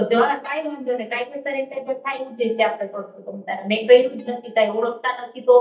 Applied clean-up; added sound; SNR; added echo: neural mask model DeepFilterNet 3.